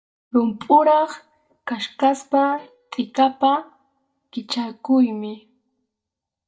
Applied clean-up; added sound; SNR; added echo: neural mask model DeepFilterNet 3.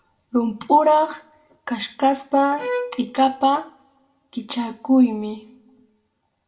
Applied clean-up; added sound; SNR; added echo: none; Bowed string instrument; 11 dB; reverberation time 0.5 s.